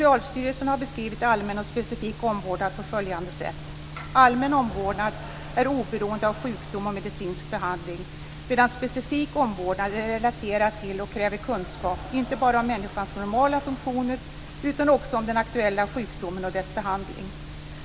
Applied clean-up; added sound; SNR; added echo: none; Cheering; 17 dB; none.